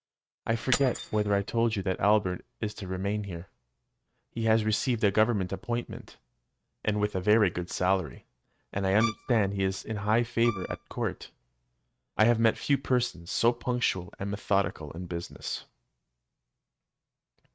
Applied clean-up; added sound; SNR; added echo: neural mask model RNNoise.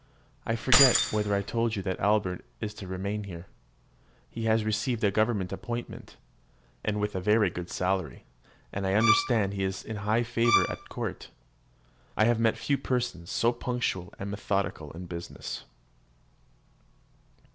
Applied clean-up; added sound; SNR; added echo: none; Bowed string instrument + Keys jangling; -2 dB; none.